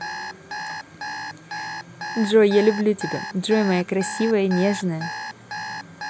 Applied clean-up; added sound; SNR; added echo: none; Alarm; 10 dB; none.